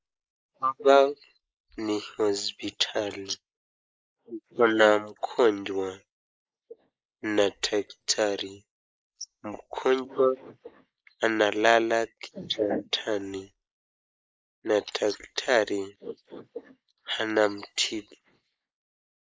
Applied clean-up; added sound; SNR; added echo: neural mask model Resemble Enhance denoiser.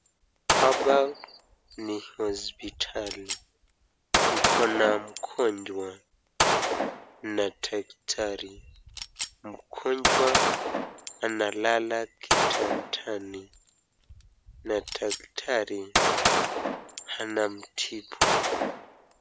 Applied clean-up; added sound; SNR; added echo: none; Gunshot, gunfire; -1 dB; none.